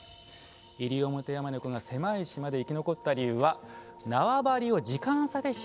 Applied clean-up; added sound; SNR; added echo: none; none; none; none.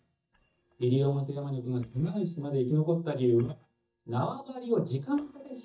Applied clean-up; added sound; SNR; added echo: neural mask model DeepFilterNet 3.